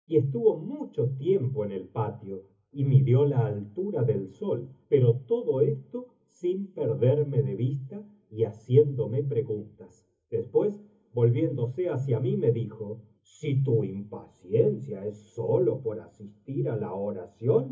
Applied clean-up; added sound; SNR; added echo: none; none; none; reverberation time 0.3 s.